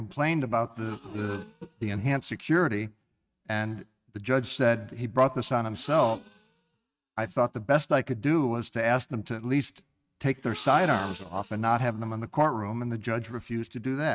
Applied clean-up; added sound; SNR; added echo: neural mask model RNNoise.